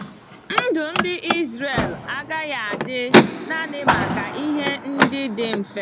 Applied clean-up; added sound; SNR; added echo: none; Car; -3 dB; none.